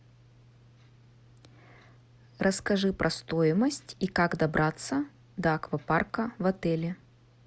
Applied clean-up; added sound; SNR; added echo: none; none; none; none.